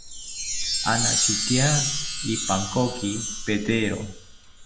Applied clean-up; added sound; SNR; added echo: none; Chime; 1 dB; none.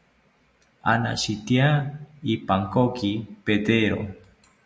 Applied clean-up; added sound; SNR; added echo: none; none; none; none.